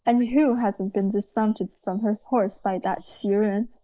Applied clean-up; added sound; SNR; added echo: neural mask model Resemble Enhance denoiser.